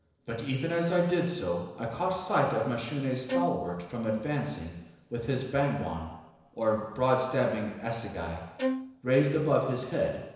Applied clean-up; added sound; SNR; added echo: neural separator model SepFormer DNS4.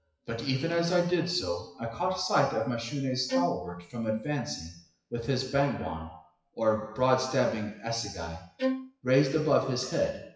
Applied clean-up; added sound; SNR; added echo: classical method WPE with log-MMSE.